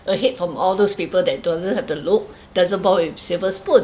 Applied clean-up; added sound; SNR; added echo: none; none; none; none.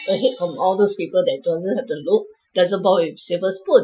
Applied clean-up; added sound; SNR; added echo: classical method Wiener filter.